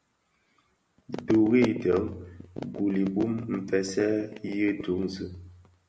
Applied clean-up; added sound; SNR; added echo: none; none; none; none.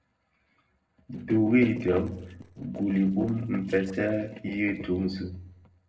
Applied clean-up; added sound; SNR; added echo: neural separator model SepFormer DNS4.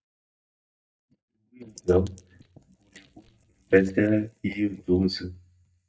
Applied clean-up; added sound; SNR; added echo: neural mask model DeepFilterNet 3.